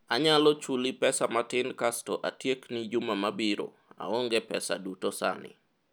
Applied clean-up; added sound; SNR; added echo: none; none; none; none.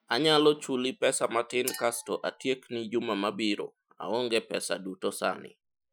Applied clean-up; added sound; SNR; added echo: classical method Wiener filter.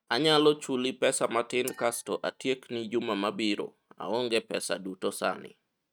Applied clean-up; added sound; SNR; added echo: neural mask model RNNoise.